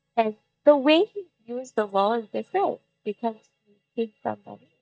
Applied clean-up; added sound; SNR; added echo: neural mask model DeepFilterNet 3.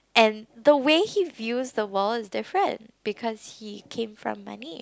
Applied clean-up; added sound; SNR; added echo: none; none; none; none.